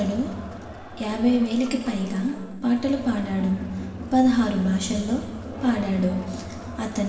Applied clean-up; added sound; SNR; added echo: none; Crowd; 12 dB; reverberation time 1.2 s.